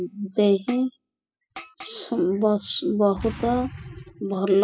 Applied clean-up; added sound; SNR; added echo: classical method spectral subtraction.